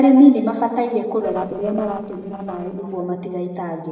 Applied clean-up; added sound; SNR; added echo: neural separator model SepFormer DNS4.